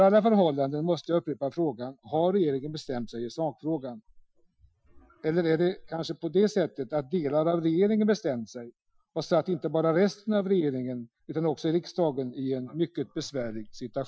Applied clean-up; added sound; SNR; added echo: classical method Wiener filter.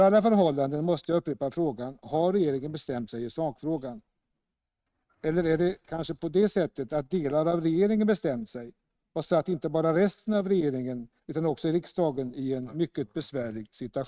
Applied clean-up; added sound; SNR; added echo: neural mask model RNNoise.